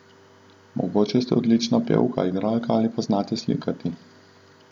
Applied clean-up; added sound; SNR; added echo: none; none; none; none.